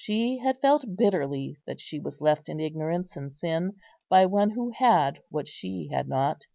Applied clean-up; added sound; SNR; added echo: none; none; none; none.